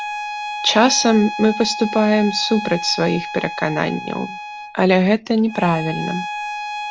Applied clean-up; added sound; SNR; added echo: none; Bowed string instrument; 9 dB; none.